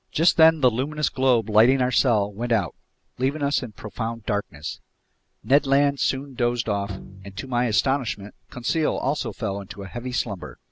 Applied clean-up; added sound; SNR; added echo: none; Bowed string instrument; 14 dB; none.